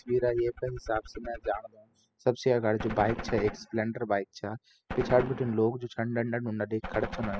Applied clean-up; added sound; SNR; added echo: classical method spectral subtraction.